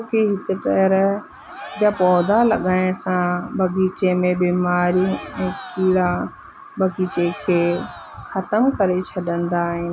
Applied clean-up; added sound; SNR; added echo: none; Cheering; 17 dB; none.